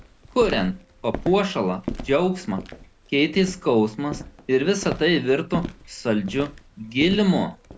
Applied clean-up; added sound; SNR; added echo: none; Walk, footsteps; 13 dB; none.